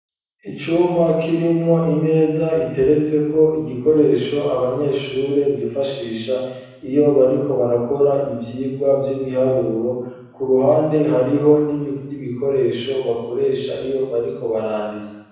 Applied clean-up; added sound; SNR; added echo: none; none; none; reverberation time 1.1 s.